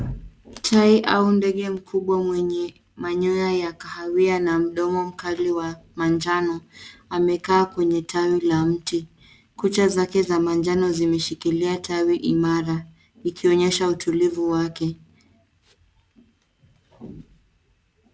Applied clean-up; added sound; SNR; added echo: none; none; none; none.